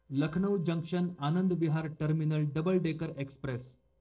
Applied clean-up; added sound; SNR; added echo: neural separator model SepFormer DNS4.